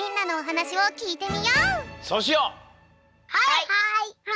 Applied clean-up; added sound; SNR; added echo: none; none; none; none.